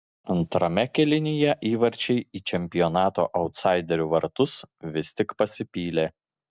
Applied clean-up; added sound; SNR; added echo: none; none; none; none.